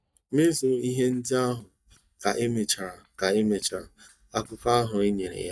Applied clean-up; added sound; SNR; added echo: neural mask model DeepFilterNet 3.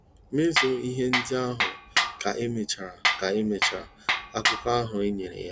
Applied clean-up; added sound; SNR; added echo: none; Tools; -1 dB; none.